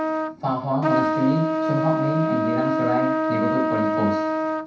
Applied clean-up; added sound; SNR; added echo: none; Trumpet; -3 dB; reverberation time 0.7 s.